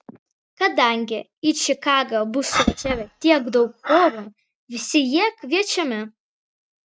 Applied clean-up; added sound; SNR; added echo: neural mask model RNNoise.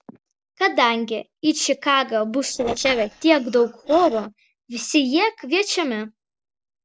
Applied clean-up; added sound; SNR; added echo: neural separator model SepFormer DNS4.